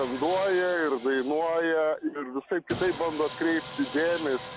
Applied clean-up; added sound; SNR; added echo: none; Sawing; 14 dB; none.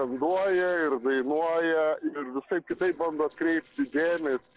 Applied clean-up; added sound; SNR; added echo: neural separator model SepFormer DNS4.